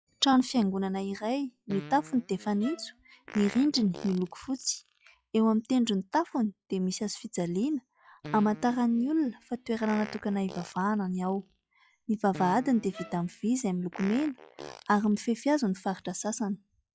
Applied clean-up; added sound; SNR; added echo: classical method log-MMSE.